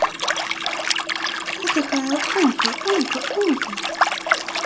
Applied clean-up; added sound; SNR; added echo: none; Liquid; -2 dB; none.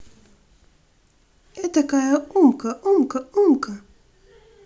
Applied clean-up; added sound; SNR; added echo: none; none; none; none.